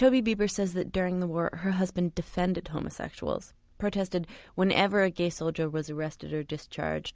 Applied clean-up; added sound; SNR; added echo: none; none; none; none.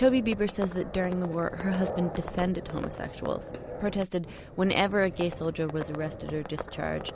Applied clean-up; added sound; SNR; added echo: none; Livestock, farm animals, working animals; 10 dB; none.